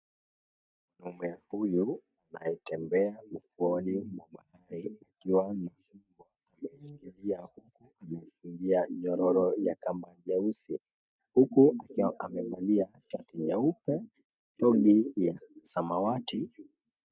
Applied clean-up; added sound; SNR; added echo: neural mask model DeepFilterNet 3.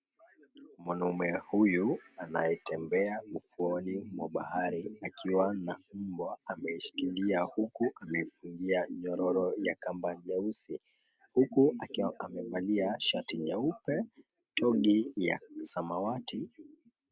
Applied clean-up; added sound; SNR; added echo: none; none; none; none.